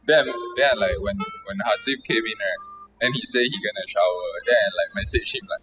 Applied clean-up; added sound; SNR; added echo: classical method spectral subtraction.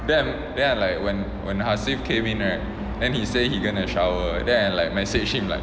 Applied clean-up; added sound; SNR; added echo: none; none; none; none.